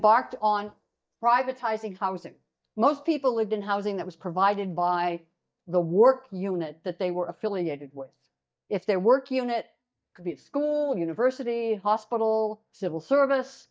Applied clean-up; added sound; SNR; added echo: neural mask model DeepFilterNet 3.